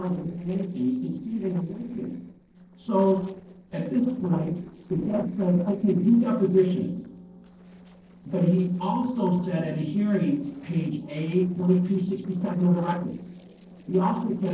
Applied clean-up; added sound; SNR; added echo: neural separator model SepFormer DNS4.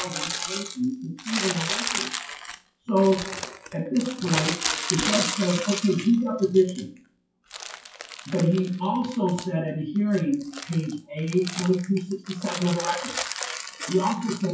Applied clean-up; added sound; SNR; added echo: classical method WPE with log-MMSE.